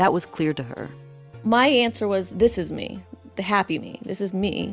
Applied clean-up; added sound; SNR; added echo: none; none; none; none.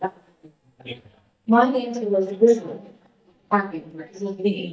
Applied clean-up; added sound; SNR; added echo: neural mask model DeepFilterNet 3.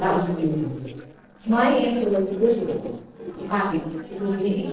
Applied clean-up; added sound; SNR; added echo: neural separator model SepFormer DNS4.